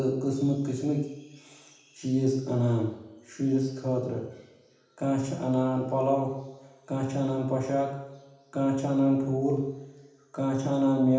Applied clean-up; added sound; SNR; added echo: none; none; none; reverberation time 0.9 s.